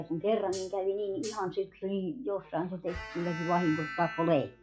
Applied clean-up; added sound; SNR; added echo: classical method log-MMSE.